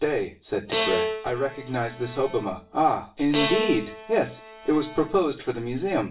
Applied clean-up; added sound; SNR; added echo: none; Bowed string instrument; 6 dB; reverberation time 0.3 s.